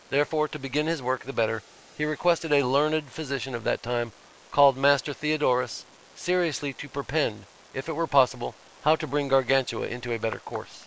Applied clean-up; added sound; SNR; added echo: neural mask model Resemble Enhance denoiser.